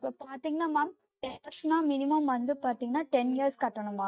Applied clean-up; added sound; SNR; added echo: neural mask model DeepFilterNet 3.